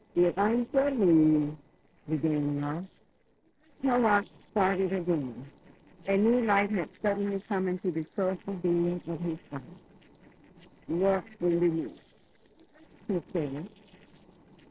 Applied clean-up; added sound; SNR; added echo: neural separator model SepFormer DNS4.